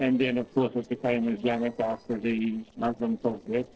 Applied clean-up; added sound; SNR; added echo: neural separator model SepFormer DNS4.